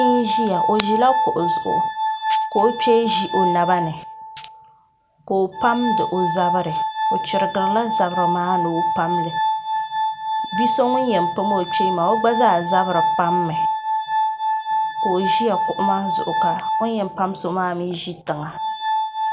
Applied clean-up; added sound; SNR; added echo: none; Glass; 0 dB; none.